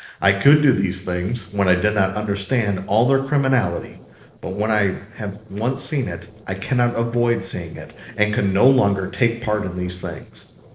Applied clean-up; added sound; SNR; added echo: neural separator model SepFormer DNS4.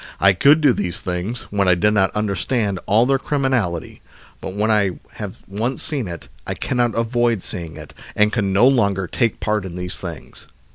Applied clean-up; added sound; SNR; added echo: none; none; none; none.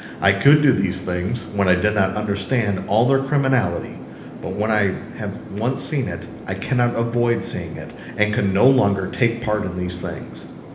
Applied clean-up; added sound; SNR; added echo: none; Fixed-wing aircraft, airplane; 14 dB; reverberation time 1.0 s.